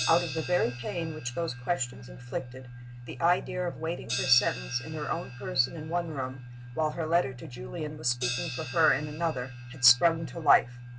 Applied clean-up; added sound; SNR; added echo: none; Crash cymbal; 13 dB; none.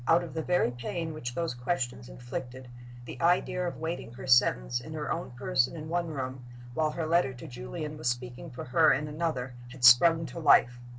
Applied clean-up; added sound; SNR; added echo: none; none; none; none.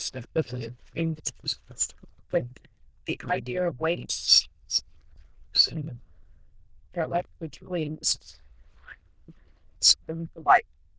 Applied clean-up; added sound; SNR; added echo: neural diffusion model UNIVERSE++.